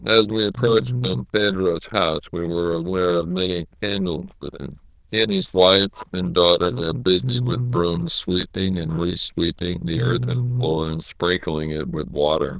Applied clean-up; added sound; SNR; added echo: neural diffusion model UNIVERSE++.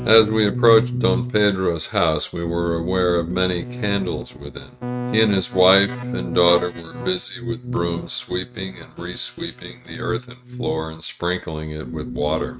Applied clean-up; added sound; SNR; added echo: neural mask model RNNoise.